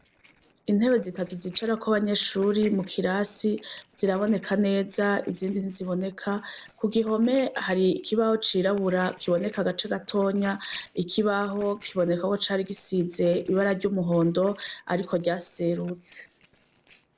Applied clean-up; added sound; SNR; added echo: neural separator model SepFormer DNS4.